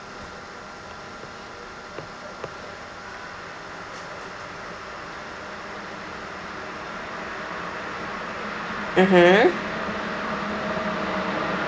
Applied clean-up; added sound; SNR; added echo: none; none; none; none.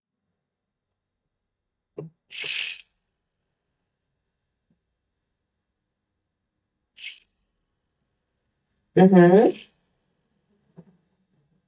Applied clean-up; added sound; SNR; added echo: neural mask model DeepFilterNet 3.